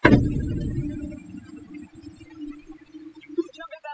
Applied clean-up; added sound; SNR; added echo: classical method spectral subtraction.